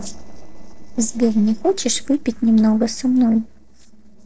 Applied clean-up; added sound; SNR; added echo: neural separator model SepFormer DNS4.